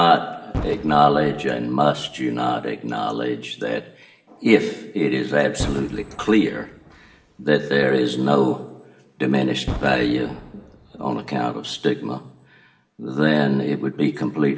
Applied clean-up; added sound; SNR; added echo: none; Boom; 15 dB; reverberation time 0.7 s.